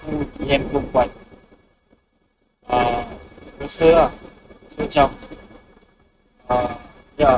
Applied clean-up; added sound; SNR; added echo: neural mask model RNNoise.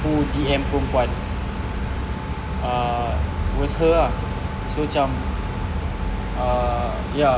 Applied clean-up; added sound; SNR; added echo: none; none; none; none.